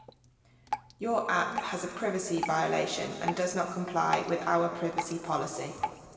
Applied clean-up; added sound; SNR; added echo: none; Drip; 9 dB; reverberation time 2.1 s.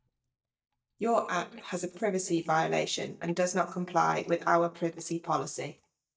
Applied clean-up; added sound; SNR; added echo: neural mask model DeepFilterNet 3.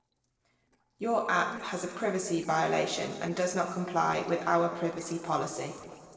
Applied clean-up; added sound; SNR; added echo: neural separator model SepFormer DNS4.